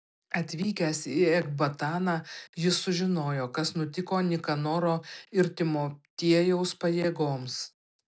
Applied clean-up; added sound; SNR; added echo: none; none; none; none.